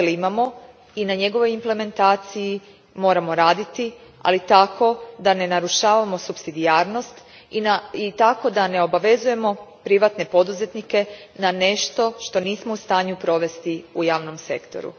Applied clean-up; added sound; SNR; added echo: none; none; none; none.